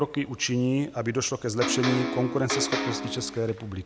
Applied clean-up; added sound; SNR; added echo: none; Electric guitar; 2 dB; none.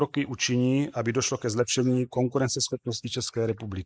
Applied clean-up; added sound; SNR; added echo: neural mask model Resemble Enhance denoiser.